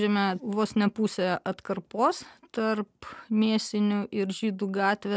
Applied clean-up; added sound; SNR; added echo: none; none; none; none.